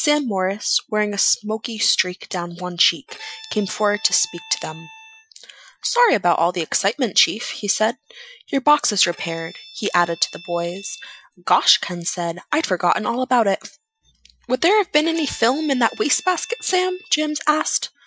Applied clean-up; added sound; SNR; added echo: classical method Wiener filter.